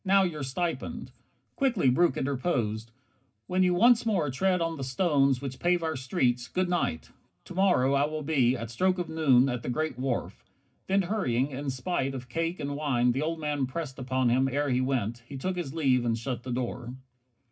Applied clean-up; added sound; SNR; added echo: none; none; none; reverberation time 0.4 s.